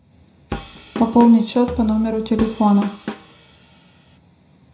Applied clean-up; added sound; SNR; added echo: none; Drum kit; 13 dB; reverberation time 0.5 s.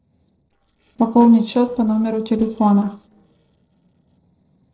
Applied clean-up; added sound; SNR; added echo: neural separator model SepFormer DNS4.